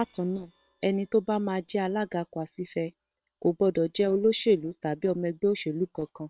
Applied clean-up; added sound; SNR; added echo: neural separator model SepFormer WHAM!.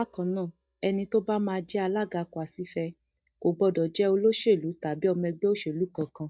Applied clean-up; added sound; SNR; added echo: neural mask model DeepFilterNet 3.